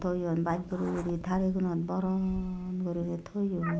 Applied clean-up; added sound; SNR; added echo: none; Meow; 14 dB; none.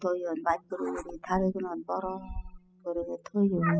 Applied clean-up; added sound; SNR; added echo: classical method spectral subtraction.